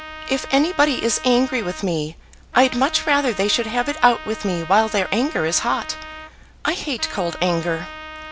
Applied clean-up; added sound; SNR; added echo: none; Trumpet; 14 dB; none.